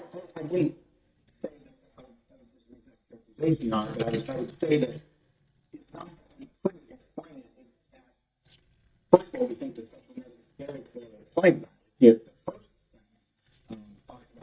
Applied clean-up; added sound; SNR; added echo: neural mask model DeepFilterNet 3.